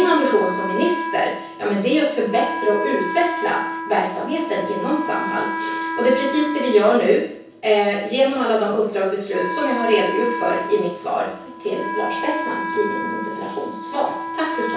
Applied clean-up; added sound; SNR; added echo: none; Wind instrument, woodwind instrument; 7 dB; reverberation time 0.6 s.